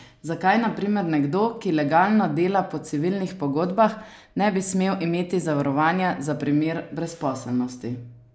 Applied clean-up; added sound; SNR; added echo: none; none; none; none.